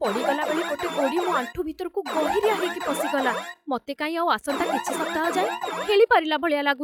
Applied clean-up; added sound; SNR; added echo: classical method log-MMSE.